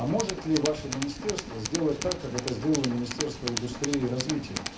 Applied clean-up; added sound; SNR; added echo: none; Tools; 6 dB; reverberation time 0.3 s.